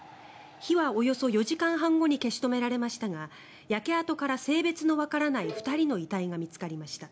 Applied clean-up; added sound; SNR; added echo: none; Bowed string instrument; 15 dB; none.